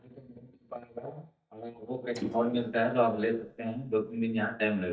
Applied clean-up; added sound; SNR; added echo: neural mask model DeepFilterNet 3.